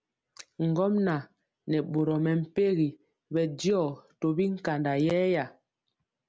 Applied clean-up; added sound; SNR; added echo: none; none; none; none.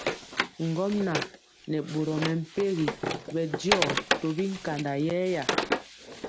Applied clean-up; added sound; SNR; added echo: none; Wood; 2 dB; none.